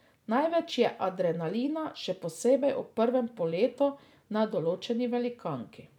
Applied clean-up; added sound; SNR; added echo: none; none; none; none.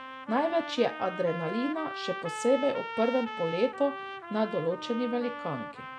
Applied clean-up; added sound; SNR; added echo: none; Trumpet; 9 dB; none.